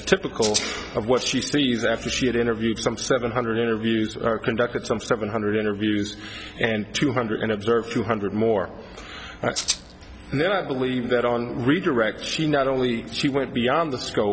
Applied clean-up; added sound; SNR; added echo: none; Rattle (instrument); 4 dB; none.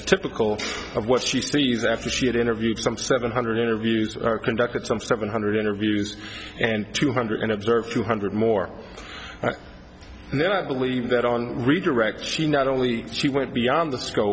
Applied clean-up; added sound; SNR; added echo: none; none; none; none.